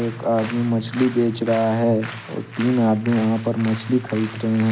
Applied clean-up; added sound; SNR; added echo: none; Applause; 17 dB; none.